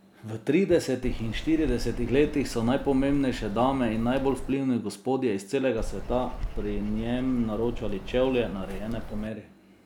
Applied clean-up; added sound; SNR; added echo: none; Bird vocalization, bird call, bird song; 7 dB; none.